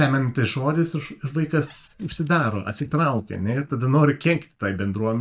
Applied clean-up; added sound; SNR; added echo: neural mask model DeepFilterNet 3.